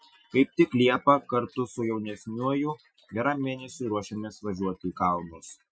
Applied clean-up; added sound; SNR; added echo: classical method Wiener filter.